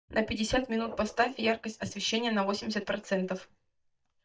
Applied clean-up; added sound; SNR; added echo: neural mask model DeepFilterNet 3.